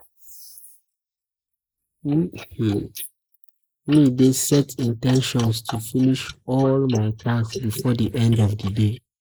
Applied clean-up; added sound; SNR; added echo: neural mask model Resemble Enhance denoiser.